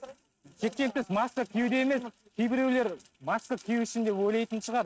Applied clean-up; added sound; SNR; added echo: neural mask model RNNoise.